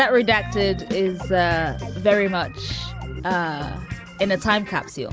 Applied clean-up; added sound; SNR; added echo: none; none; none; none.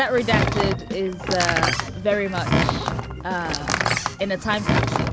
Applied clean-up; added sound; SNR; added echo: none; Door; -1 dB; none.